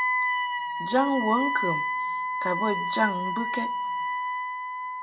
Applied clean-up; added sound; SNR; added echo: none; Wind instrument, woodwind instrument; -2 dB; reverberation time 0.3 s.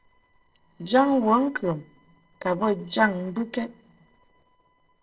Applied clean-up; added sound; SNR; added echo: neural separator model SepFormer DNS4.